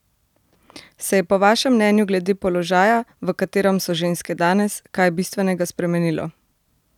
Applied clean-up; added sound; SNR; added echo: none; none; none; none.